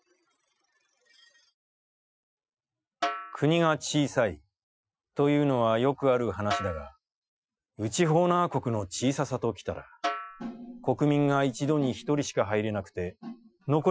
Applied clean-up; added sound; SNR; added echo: classical method Wiener filter.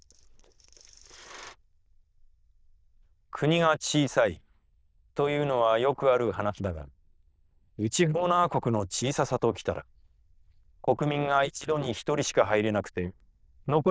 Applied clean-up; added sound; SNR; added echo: neural diffusion model UNIVERSE++.